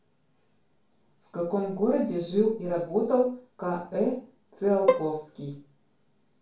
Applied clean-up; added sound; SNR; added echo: none; Bowed string instrument; 1 dB; reverberation time 0.4 s.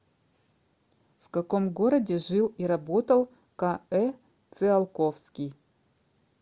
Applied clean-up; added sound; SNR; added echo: none; none; none; none.